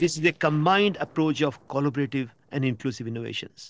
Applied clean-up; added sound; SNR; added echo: neural separator model SepFormer DNS4.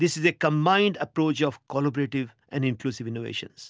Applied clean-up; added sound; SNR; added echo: none; none; none; none.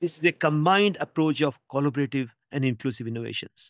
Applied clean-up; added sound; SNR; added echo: neural mask model DeepFilterNet 3.